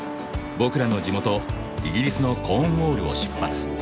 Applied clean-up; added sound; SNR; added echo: none; none; none; none.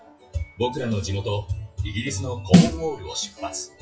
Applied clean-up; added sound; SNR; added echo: classical method WPE with log-MMSE.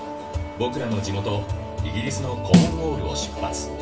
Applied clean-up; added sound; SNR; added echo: none; Snare drum; -4 dB; reverberation time 0.3 s.